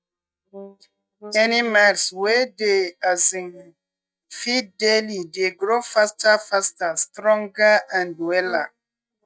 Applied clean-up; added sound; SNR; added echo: neural mask model DeepFilterNet 3.